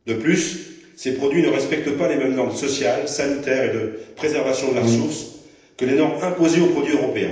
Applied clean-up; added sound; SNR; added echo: neural separator model SepFormer DNS4.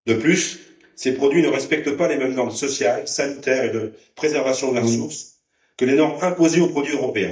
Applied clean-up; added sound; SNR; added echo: neural mask model DeepFilterNet 3.